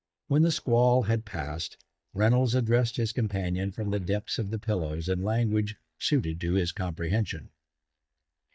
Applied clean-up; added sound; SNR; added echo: neural mask model DeepFilterNet 3.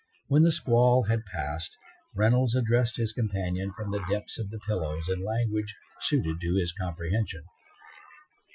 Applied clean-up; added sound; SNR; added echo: classical method Wiener filter.